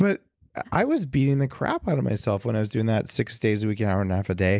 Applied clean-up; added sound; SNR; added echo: none; none; none; none.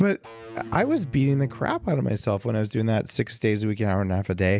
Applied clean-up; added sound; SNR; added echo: none; Electric guitar / Bass guitar; 18 dB; none.